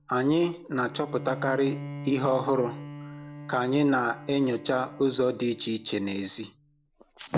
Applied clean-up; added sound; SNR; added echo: none; Bowed string instrument; 15 dB; none.